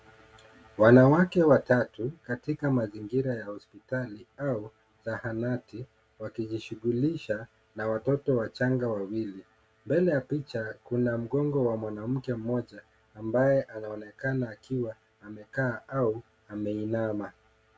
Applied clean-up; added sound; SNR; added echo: none; none; none; none.